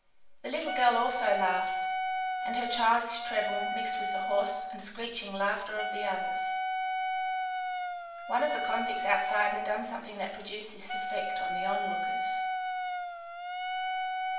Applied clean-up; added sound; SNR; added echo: none; Wind instrument, woodwind instrument; 0 dB; reverberation time 0.6 s.